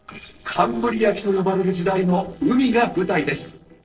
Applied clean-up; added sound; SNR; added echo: neural separator model SepFormer DNS4.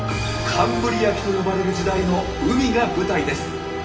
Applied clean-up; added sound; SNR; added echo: none; Bass guitar; 13 dB; reverberation time 0.6 s.